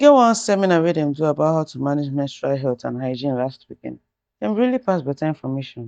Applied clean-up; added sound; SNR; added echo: neural mask model DeepFilterNet 3.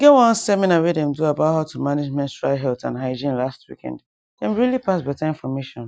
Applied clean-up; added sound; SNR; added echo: none; none; none; none.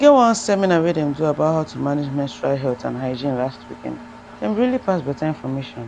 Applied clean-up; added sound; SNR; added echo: none; Engine; 19 dB; none.